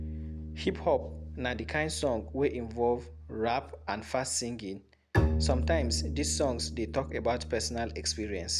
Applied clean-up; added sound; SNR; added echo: none; Bowed string instrument; 3 dB; none.